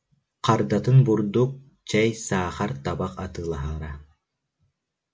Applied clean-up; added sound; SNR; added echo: none; none; none; none.